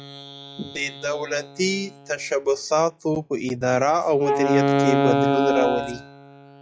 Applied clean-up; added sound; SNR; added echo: classical method log-MMSE.